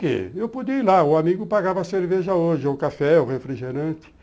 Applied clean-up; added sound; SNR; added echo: none; none; none; none.